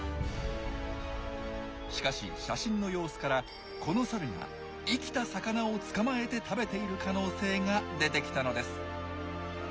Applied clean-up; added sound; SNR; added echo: none; none; none; none.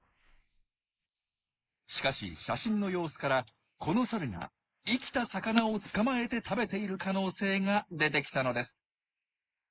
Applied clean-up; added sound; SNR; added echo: neural mask model Resemble Enhance denoiser.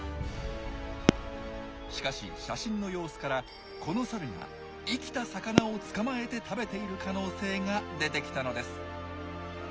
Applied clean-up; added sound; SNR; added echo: none; Fireworks; -2 dB; none.